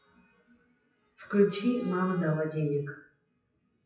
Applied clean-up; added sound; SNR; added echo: classical method WPE with log-MMSE.